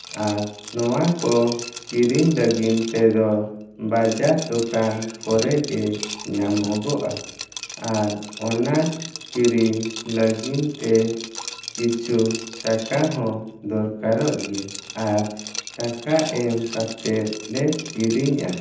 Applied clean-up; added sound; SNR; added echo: none; Liquid; 13 dB; reverberation time 0.8 s.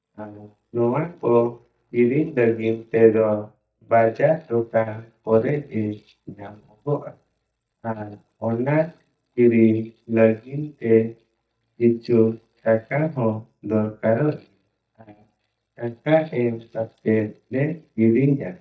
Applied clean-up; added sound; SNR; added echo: neural mask model DeepFilterNet 3.